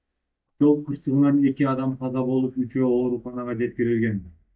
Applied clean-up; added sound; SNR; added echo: neural mask model DeepFilterNet 3.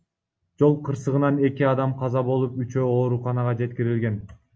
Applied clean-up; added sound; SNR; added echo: none; none; none; none.